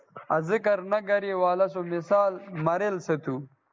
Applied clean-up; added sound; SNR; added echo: none; none; none; none.